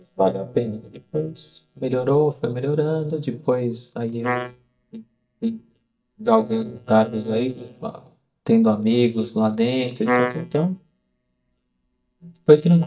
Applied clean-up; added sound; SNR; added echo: neural mask model DeepFilterNet 3.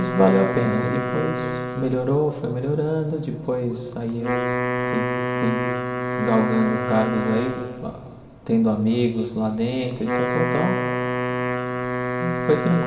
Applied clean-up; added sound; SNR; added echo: none; Wind instrument, woodwind instrument; 3 dB; reverberation time 2.0 s.